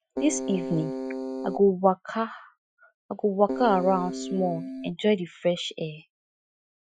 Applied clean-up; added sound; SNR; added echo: classical method Wiener filter.